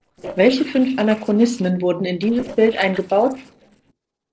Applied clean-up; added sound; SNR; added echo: neural separator model SepFormer DNS4.